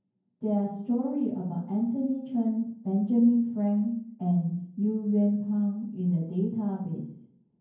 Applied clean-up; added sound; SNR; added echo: none; none; none; reverberation time 0.9 s.